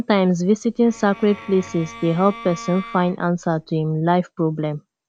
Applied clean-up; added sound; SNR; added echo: none; Bowed string instrument; 18 dB; none.